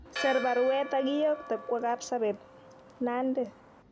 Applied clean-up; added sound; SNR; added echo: none; Church bell; 12 dB; none.